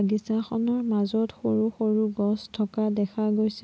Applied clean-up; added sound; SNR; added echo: none; none; none; none.